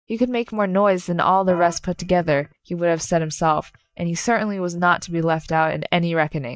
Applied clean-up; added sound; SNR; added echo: neural mask model DeepFilterNet 3.